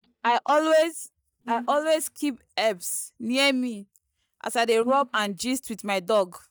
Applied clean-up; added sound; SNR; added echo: neural mask model DeepFilterNet 3.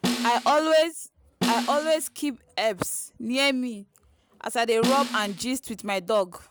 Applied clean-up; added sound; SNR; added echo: none; Snare drum; 6 dB; none.